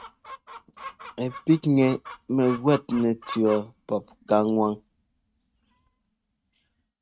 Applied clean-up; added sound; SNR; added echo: neural mask model RNNoise.